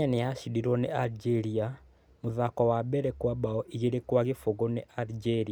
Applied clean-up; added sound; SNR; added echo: none; none; none; none.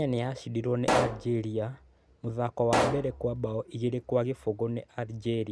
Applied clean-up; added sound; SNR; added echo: none; Explosion; 2 dB; none.